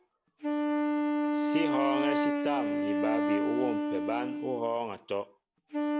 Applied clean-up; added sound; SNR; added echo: none; Wind instrument, woodwind instrument; -4 dB; none.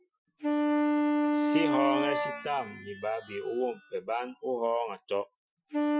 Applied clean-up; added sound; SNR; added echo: classical method Wiener filter.